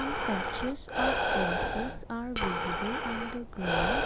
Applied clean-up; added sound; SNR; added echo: none; Breathing; -5 dB; none.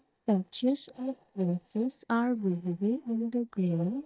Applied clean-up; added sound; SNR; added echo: neural mask model DeepFilterNet 3.